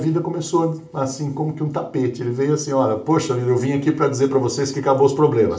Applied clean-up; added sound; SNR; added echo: none; none; none; reverberation time 0.4 s.